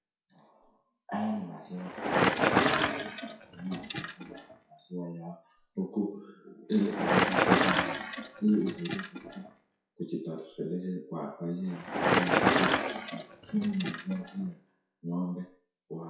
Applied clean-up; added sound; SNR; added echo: classical method WPE with log-MMSE.